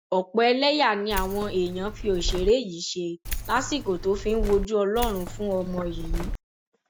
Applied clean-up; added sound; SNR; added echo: none; Keys jangling; 6 dB; none.